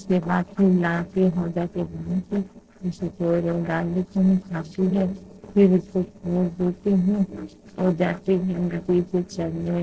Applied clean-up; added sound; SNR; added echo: neural separator model SepFormer DNS4.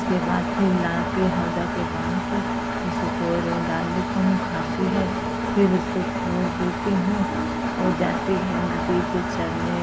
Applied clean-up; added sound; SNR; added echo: none; Engine; 0 dB; none.